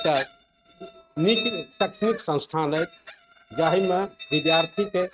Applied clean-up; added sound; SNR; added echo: neural mask model RNNoise.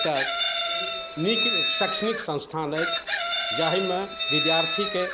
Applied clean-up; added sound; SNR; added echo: none; Chicken, rooster; -2 dB; none.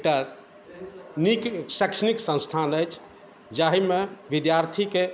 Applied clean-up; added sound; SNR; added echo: none; none; none; none.